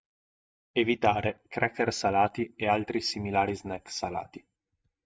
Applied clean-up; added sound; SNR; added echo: neural mask model DeepFilterNet 3.